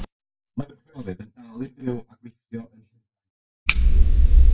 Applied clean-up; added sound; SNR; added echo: neural mask model DeepFilterNet 3.